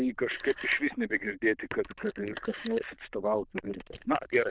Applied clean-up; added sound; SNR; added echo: neural diffusion model UNIVERSE++.